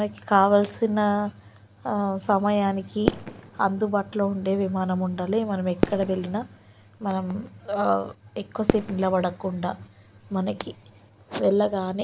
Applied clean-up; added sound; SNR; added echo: none; Fireworks; 8 dB; none.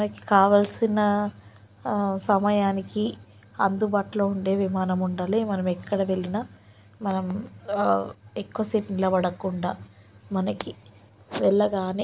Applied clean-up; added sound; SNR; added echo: none; none; none; none.